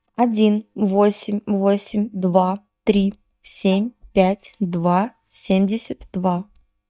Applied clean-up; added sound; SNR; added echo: neural mask model DeepFilterNet 3.